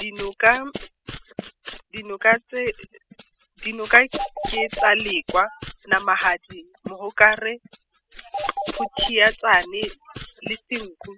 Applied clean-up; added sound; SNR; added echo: classical method spectral subtraction.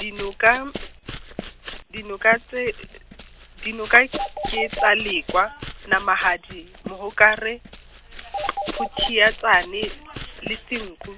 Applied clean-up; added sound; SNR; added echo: none; Run; 12 dB; none.